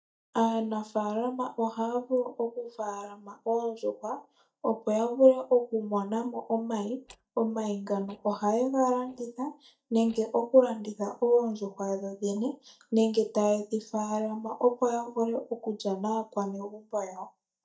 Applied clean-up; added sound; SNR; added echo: neural mask model DeepFilterNet 3.